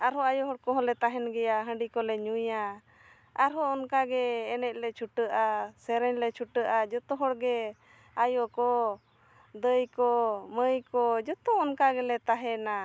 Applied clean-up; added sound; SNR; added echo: none; none; none; none.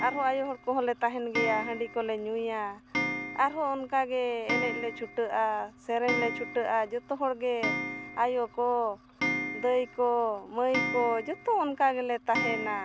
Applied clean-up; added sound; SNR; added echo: none; Clock; 6 dB; none.